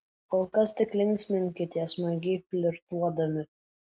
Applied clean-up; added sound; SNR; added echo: none; none; none; none.